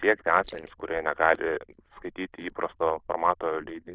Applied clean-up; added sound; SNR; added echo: neural diffusion model UNIVERSE++.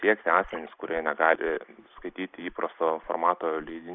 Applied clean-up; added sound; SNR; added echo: neural mask model Resemble Enhance denoiser.